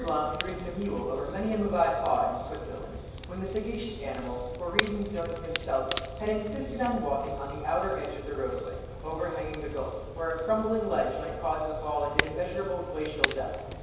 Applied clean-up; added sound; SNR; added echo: none; Crackle; 5 dB; reverberation time 1.2 s.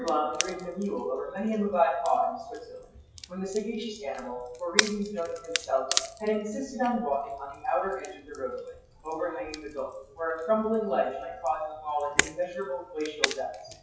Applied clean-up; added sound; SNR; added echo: classical method WPE with log-MMSE.